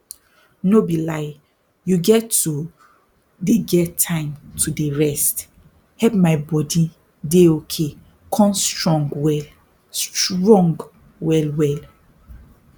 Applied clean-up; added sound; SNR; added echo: none; none; none; none.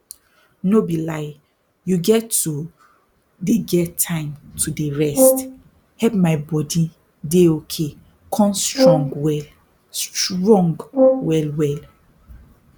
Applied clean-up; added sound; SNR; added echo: none; Brass instrument; 1 dB; none.